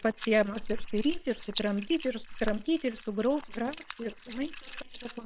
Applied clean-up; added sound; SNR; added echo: neural separator model SepFormer WHAM!.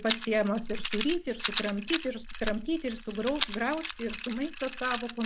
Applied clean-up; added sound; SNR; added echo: none; Rattle; 5 dB; none.